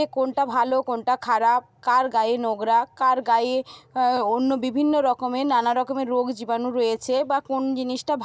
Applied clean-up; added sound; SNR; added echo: none; none; none; none.